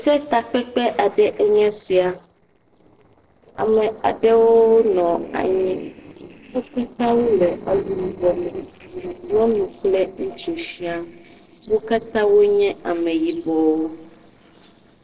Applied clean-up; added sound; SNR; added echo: neural separator model SepFormer DNS4.